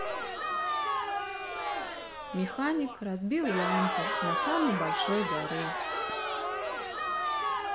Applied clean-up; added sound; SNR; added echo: none; Crowd; -2 dB; none.